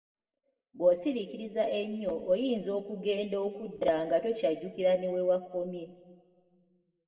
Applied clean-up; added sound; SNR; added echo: none; none; none; reverberation time 1.9 s.